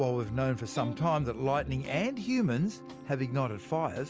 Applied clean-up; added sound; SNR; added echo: none; Electric guitar; 14 dB; none.